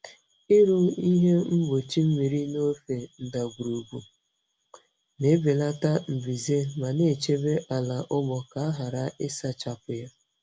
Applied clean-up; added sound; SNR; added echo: none; none; none; none.